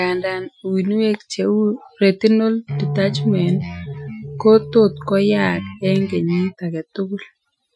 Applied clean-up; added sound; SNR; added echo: classical method Wiener filter.